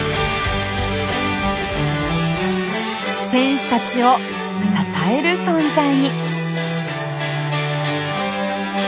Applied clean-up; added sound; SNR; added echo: none; none; none; none.